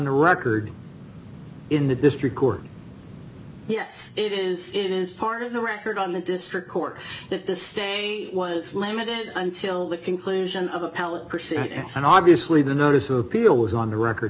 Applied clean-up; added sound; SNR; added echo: none; none; none; none.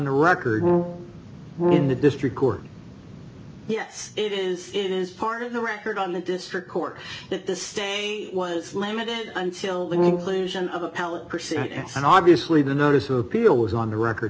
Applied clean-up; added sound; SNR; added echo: none; Brass instrument; 1 dB; none.